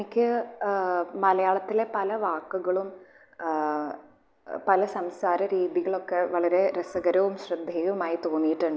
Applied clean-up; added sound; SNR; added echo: none; none; none; none.